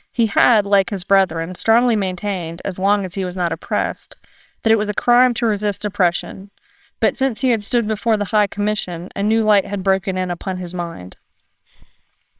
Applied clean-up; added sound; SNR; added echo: neural separator model SepFormer WHAMR!.